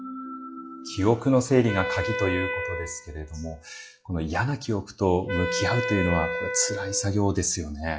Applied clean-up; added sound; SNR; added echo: classical method log-MMSE.